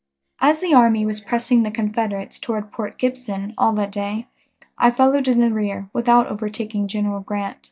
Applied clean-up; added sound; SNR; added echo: neural mask model DeepFilterNet 3.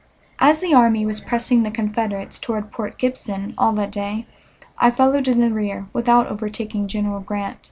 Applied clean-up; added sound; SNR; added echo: none; none; none; none.